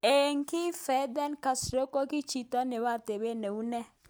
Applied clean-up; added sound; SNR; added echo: none; none; none; none.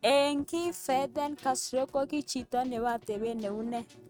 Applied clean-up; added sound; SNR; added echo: neural mask model RNNoise.